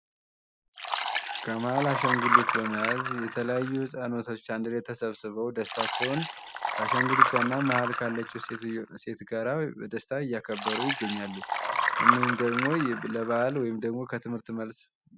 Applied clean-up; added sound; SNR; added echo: none; Liquid; -1 dB; none.